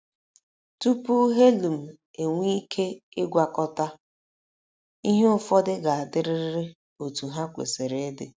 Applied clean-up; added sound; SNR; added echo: none; none; none; none.